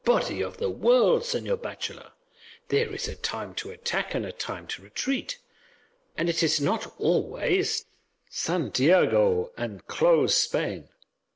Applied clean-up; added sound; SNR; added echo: none; none; none; none.